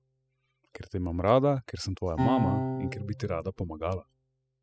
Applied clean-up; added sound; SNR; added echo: classical method spectral subtraction.